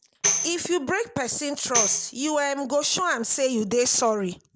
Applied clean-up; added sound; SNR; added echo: none; Tambourine; 2 dB; none.